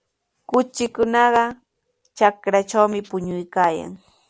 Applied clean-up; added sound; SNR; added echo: none; none; none; none.